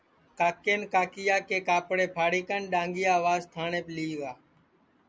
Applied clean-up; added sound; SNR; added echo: none; none; none; none.